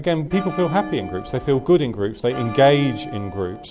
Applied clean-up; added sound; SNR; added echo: none; Bell; 12 dB; none.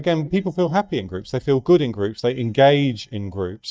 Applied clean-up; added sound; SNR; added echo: neural mask model DeepFilterNet 3.